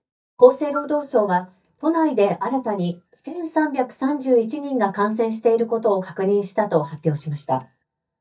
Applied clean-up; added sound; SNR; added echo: neural mask model DeepFilterNet 3.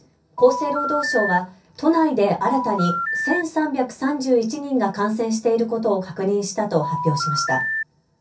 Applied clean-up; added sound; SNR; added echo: none; Telephone; 3 dB; reverberation time 0.3 s.